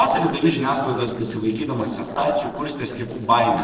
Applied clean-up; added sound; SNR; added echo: neural separator model SepFormer DNS4.